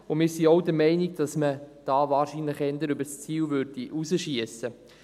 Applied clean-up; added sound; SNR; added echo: none; none; none; none.